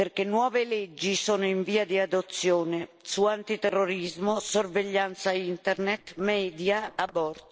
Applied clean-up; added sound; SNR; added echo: neural separator model SepFormer DNS4.